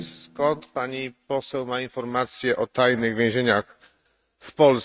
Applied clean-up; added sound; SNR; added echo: neural mask model RNNoise.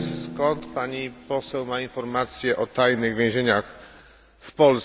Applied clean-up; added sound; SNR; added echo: none; Drum; 16 dB; none.